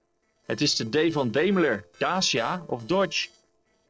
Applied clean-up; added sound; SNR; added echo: neural separator model SepFormer DNS4.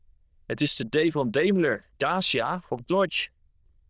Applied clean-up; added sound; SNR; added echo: neural diffusion model UNIVERSE++.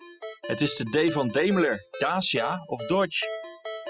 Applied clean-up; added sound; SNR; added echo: classical method spectral subtraction.